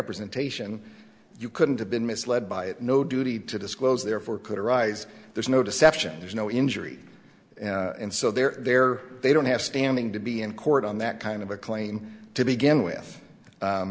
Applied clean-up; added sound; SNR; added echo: none; none; none; none.